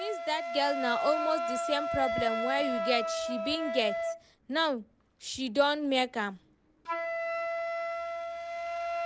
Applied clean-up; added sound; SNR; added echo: none; Wind instrument, woodwind instrument; 2 dB; none.